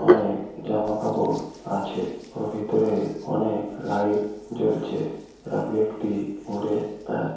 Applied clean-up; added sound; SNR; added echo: none; Hands; 5 dB; reverberation time 1.0 s.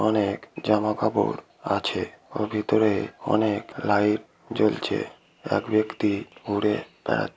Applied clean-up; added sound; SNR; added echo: none; none; none; none.